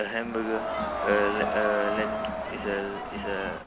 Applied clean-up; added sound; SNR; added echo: none; Crowd; 2 dB; none.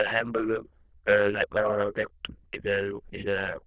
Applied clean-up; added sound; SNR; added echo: neural diffusion model UNIVERSE++.